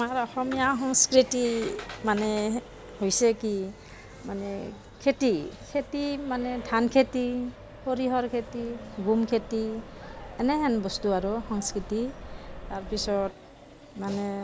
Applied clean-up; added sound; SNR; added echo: none; Accelerating, revving, vroom; 16 dB; none.